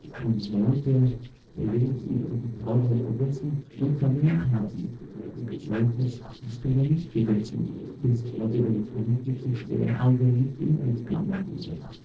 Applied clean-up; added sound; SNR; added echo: neural separator model SepFormer DNS4.